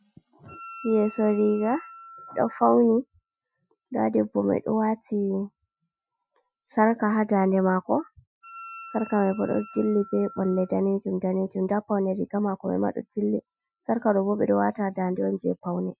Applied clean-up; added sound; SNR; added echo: classical method Wiener filter.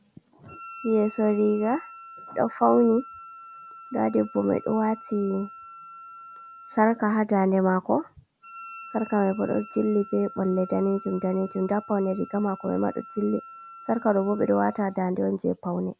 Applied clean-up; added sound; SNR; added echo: none; Wind instrument, woodwind instrument; 19 dB; none.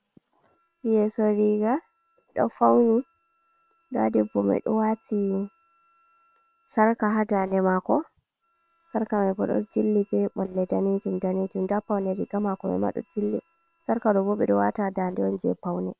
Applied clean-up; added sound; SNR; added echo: neural separator model SepFormer WHAM!.